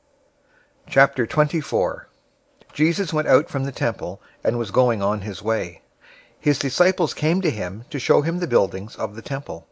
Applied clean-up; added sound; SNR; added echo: none; none; none; none.